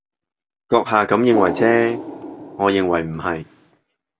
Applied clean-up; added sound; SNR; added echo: none; Water; 11 dB; none.